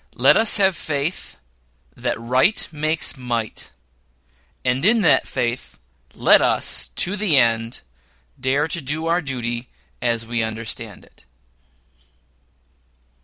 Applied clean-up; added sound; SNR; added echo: none; none; none; none.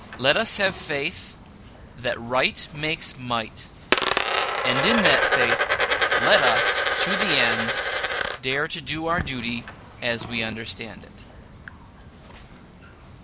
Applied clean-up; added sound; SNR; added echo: none; Coin (dropping); -1 dB; none.